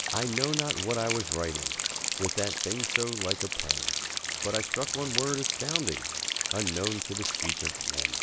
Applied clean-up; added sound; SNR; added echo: none; Rain; -3 dB; none.